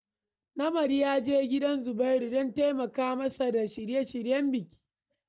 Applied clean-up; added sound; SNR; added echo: neural mask model DeepFilterNet 3.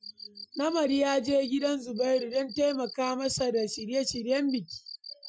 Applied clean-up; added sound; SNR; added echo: classical method Wiener filter.